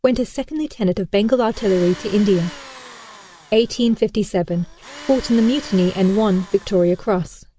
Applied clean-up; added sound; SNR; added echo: none; Tools; 20 dB; none.